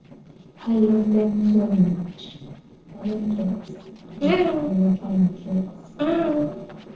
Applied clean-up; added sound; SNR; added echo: neural separator model SepFormer DNS4.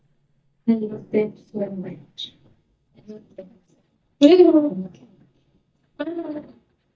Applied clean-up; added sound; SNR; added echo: neural mask model DeepFilterNet 3.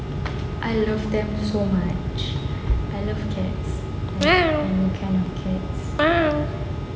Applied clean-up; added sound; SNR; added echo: none; none; none; none.